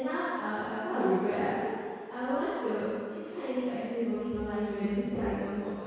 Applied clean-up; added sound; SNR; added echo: none; none; none; reverberation time 2.0 s.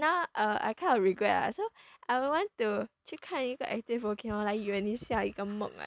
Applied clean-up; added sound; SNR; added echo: none; none; none; none.